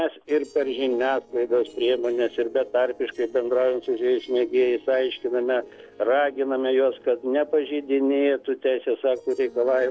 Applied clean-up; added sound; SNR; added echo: neural separator model SepFormer DNS4.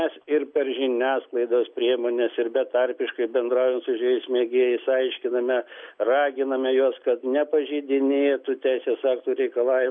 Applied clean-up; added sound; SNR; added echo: none; none; none; none.